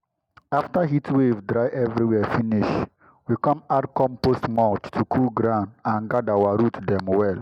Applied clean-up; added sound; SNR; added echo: none; none; none; none.